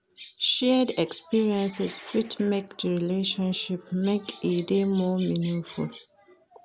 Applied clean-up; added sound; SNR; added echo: none; Bird vocalization, bird call, bird song; 19 dB; none.